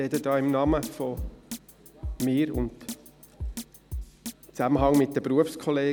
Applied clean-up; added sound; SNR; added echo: none; Drum kit; 11 dB; none.